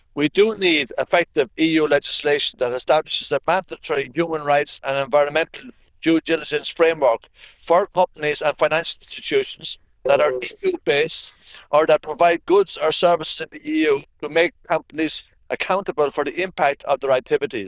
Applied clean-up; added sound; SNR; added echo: neural diffusion model UNIVERSE++.